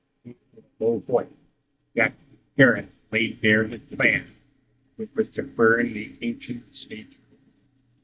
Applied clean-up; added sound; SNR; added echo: neural mask model DeepFilterNet 3.